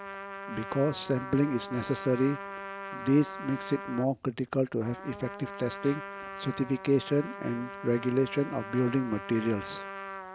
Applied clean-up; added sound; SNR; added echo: none; Trumpet; 11 dB; none.